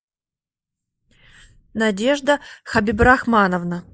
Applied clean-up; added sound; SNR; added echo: neural mask model Resemble Enhance denoiser.